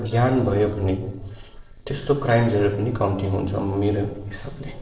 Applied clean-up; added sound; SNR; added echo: neural separator model SepFormer DNS4.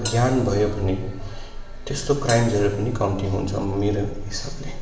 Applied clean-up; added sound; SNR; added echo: none; Bell; 18 dB; reverberation time 1.1 s.